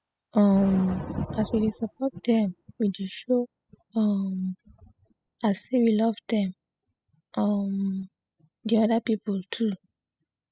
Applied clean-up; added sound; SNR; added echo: classical method spectral subtraction.